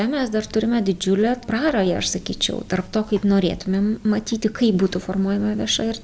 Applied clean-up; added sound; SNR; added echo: none; none; none; none.